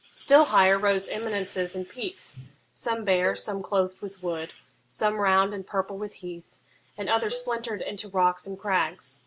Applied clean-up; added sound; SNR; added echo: none; Cowbell; 17 dB; none.